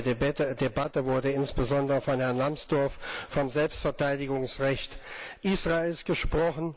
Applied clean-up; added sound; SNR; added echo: none; none; none; none.